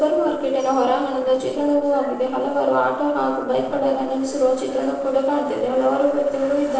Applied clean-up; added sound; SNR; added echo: neural separator model SepFormer DNS4.